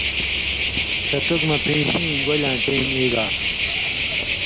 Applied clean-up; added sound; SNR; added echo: none; Cricket; -3 dB; none.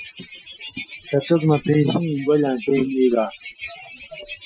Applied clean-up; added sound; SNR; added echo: classical method Wiener filter.